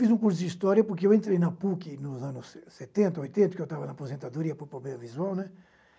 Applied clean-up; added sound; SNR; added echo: none; none; none; none.